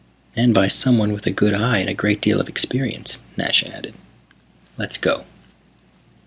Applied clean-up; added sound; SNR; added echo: none; none; none; none.